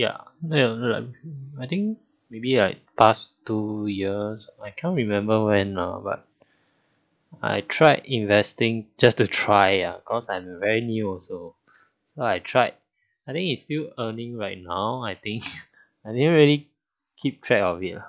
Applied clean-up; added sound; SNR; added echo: none; none; none; none.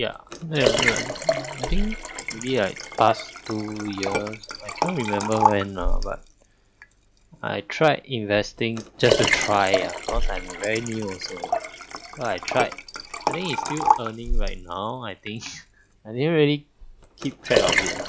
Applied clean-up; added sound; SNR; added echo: none; Liquid; 0 dB; none.